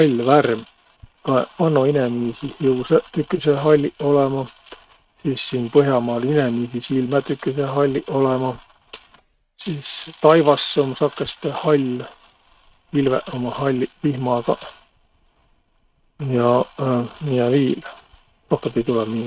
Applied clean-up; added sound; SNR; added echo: neural mask model RNNoise.